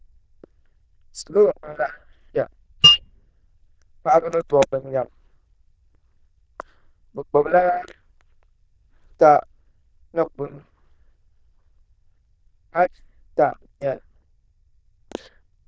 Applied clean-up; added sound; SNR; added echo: neural diffusion model UNIVERSE++.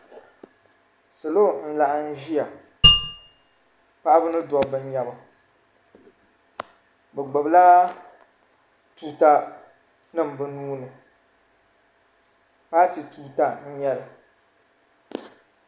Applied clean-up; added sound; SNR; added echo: none; Mallet percussion; -5 dB; none.